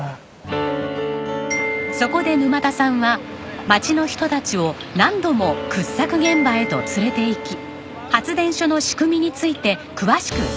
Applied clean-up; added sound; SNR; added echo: none; Glockenspiel; 13 dB; none.